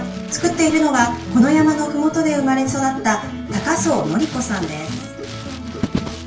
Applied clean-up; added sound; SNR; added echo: none; Crumpling, crinkling; 14 dB; reverberation time 0.3 s.